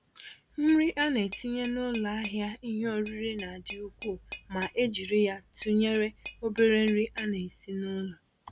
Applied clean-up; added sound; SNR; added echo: none; Tap / Glass; 15 dB; none.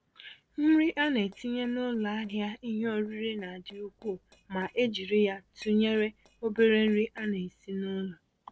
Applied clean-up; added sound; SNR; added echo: neural separator model SepFormer DNS4.